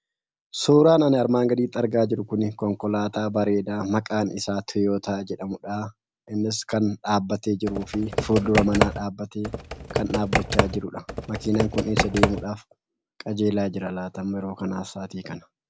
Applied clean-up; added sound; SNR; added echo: none; Computer keyboard; 1 dB; none.